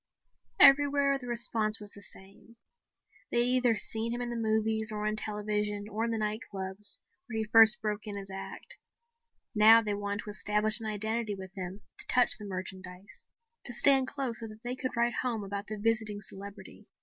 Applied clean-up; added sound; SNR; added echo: none; none; none; none.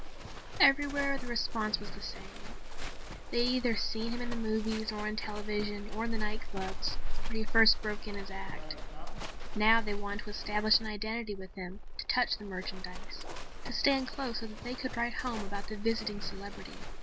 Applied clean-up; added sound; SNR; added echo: none; Livestock, farm animals, working animals; -2 dB; none.